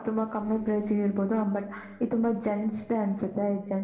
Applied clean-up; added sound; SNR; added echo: neural separator model SepFormer DNS4.